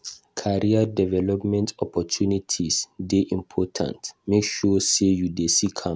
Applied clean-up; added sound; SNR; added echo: none; none; none; none.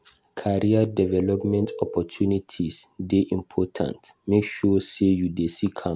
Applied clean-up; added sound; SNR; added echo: none; Telephone; 11 dB; none.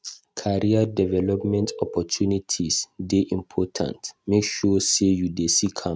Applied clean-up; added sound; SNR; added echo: neural mask model RNNoise.